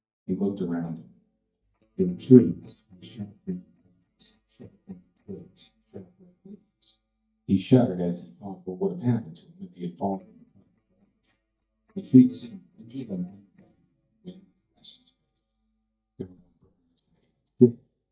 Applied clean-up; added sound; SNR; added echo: neural mask model DeepFilterNet 3.